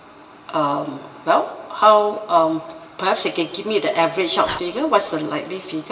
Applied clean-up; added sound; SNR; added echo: none; Fire; 20 dB; reverberation time 1.0 s.